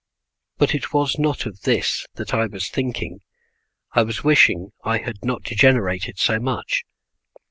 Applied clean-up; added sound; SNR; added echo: none; none; none; none.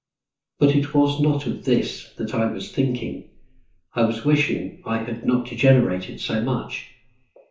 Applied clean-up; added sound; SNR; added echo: none; none; none; reverberation time 0.9 s.